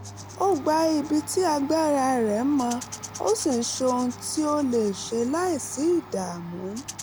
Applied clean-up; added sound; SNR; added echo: none; Domestic sounds, home sounds + Rattle / Rattle (instrument); 15 dB; none.